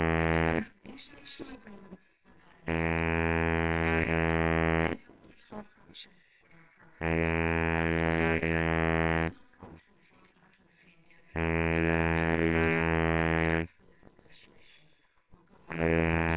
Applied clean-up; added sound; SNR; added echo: neural separator model SepFormer WHAMR!.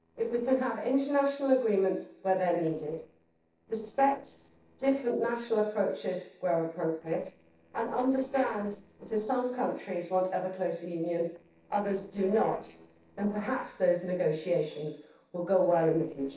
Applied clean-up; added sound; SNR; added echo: neural separator model SepFormer DNS4.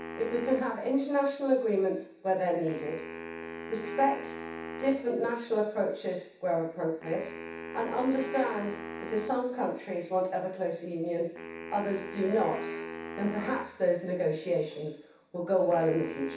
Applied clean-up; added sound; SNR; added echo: none; Wind instrument, woodwind instrument; 12 dB; reverberation time 0.7 s.